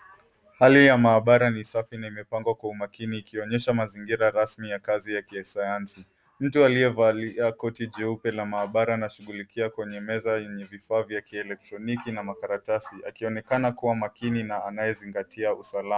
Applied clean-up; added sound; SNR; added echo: none; none; none; none.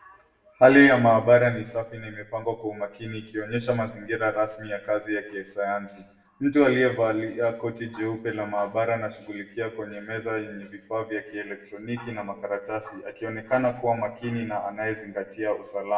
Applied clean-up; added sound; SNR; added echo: none; none; none; reverberation time 0.7 s.